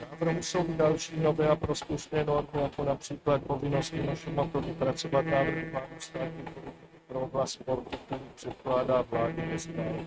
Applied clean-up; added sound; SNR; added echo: neural mask model RNNoise.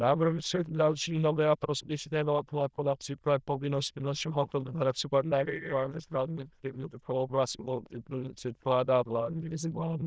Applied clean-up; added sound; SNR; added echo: neural diffusion model UNIVERSE++.